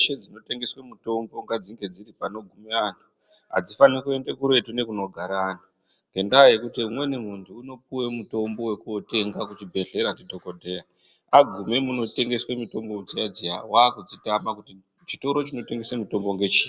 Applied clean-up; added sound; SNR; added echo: none; none; none; none.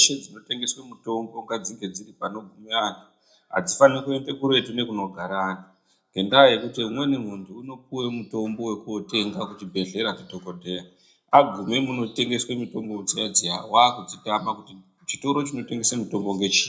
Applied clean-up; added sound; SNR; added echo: none; none; none; reverberation time 0.2 s.